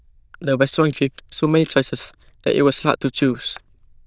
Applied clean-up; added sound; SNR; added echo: neural diffusion model UNIVERSE++.